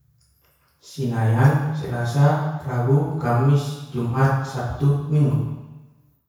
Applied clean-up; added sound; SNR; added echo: none; none; none; reverberation time 1.0 s.